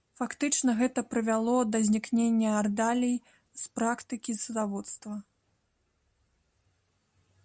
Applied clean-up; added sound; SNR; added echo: none; none; none; none.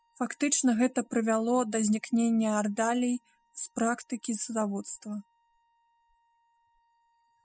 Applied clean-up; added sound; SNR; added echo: classical method spectral subtraction.